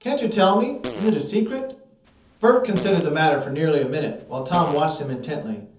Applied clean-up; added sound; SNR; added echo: none; Fart; 16 dB; reverberation time 0.7 s.